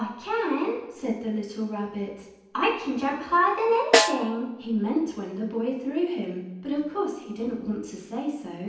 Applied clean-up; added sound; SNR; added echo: none; Snare drum; -1 dB; reverberation time 0.9 s.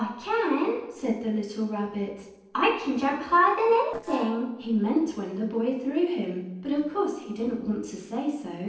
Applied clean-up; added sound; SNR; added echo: neural separator model SepFormer DNS4.